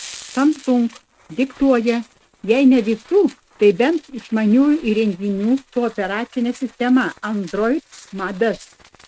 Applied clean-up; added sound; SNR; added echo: neural mask model RNNoise.